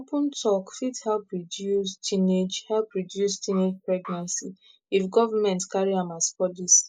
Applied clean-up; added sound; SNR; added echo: neural mask model Resemble Enhance denoiser.